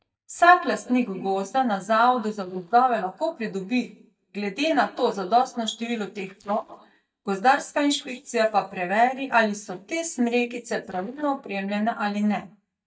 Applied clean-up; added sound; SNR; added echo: neural mask model DeepFilterNet 3.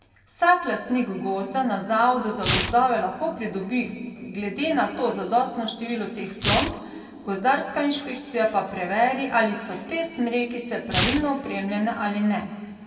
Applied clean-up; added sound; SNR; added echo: none; Tearing; 7 dB; reverberation time 1.9 s.